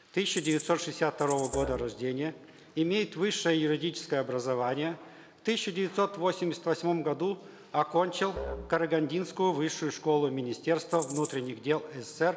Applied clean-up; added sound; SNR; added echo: none; Musical instrument + Rattle (instrument); 14 dB; none.